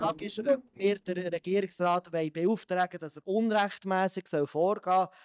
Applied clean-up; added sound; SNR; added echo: neural mask model DeepFilterNet 3.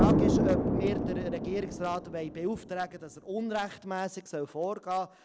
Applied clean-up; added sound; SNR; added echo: none; Explosion; -3 dB; none.